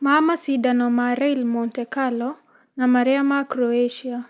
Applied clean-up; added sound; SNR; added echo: none; none; none; none.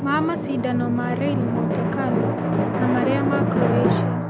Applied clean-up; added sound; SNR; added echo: none; Drum; -3 dB; none.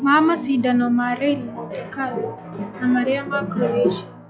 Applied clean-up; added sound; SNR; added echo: classical method log-MMSE.